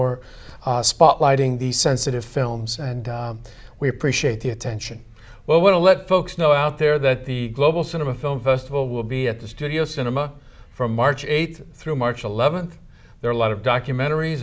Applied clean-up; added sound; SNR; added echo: none; none; none; none.